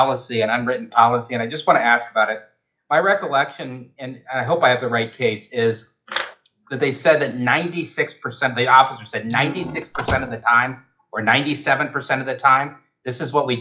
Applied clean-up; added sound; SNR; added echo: classical method log-MMSE.